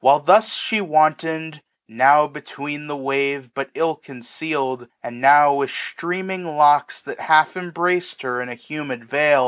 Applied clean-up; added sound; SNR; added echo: none; none; none; none.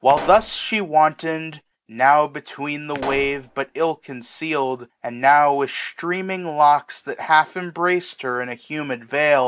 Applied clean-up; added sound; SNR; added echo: none; Explosion; 16 dB; none.